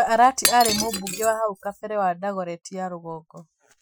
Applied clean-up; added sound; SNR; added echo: classical method Wiener filter.